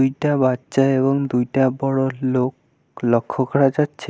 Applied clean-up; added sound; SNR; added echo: none; none; none; none.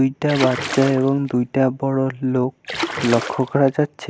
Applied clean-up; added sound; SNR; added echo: none; Splash, splatter; 9 dB; none.